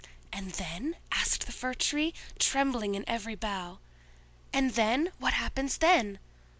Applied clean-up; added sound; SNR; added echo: none; none; none; none.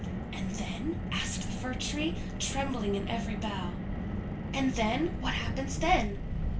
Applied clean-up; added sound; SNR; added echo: none; Car; 1 dB; reverberation time 0.3 s.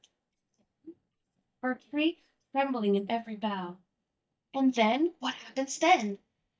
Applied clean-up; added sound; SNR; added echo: neural mask model DeepFilterNet 3.